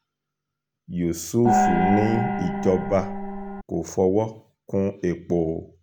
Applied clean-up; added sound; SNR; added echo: none; Gong; -1 dB; none.